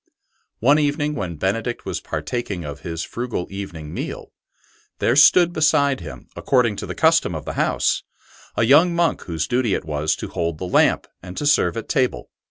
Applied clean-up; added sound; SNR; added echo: none; none; none; none.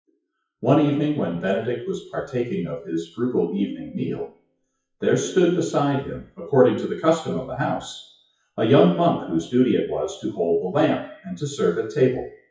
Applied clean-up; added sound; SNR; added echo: classical method WPE with log-MMSE.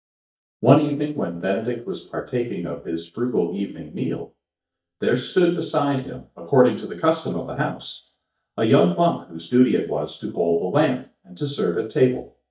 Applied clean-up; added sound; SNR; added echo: neural mask model DeepFilterNet 3.